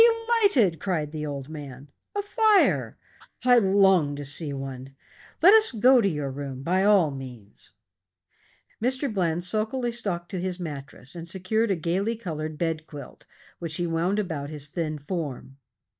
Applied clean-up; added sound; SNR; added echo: neural mask model DeepFilterNet 3.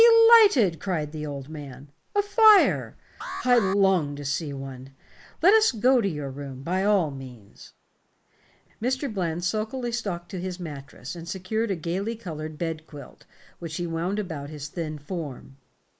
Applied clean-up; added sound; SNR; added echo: neural mask model Resemble Enhance denoiser.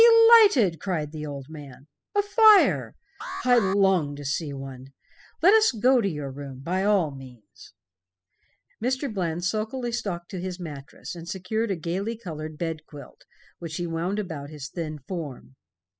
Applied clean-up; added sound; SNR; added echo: classical method spectral subtraction.